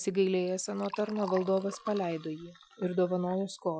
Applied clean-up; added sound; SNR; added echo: classical method Wiener filter.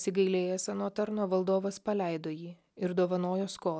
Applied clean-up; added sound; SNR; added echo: none; none; none; none.